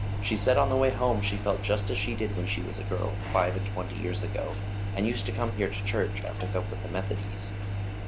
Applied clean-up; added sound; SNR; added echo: none; Engine; 1 dB; none.